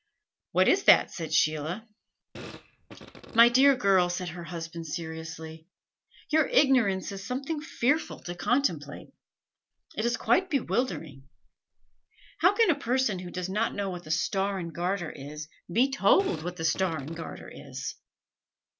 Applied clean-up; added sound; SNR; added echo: none; Fart; 15 dB; none.